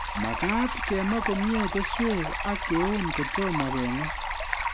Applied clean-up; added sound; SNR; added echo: none; Stream; 2 dB; none.